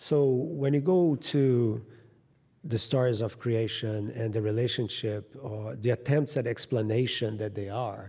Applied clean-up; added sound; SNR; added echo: none; none; none; none.